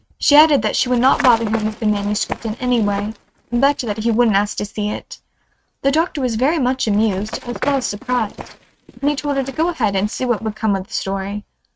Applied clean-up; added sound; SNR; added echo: neural mask model RNNoise.